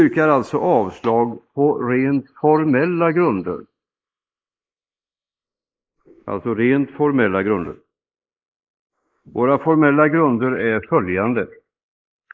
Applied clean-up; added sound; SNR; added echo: neural mask model Resemble Enhance denoiser.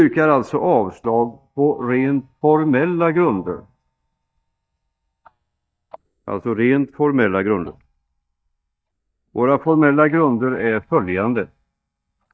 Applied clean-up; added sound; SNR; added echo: neural mask model DeepFilterNet 3.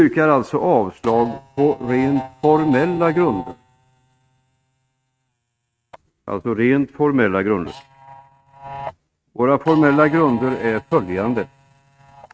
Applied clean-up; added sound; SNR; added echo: neural mask model RNNoise.